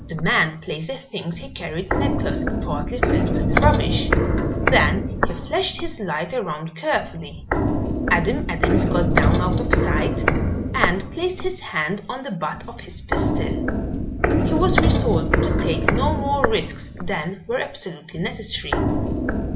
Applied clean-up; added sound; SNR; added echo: none; Walk, footsteps; -4 dB; none.